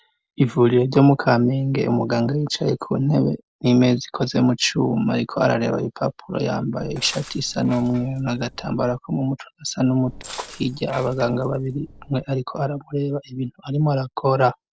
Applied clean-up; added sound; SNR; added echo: neural separator model SepFormer DNS4.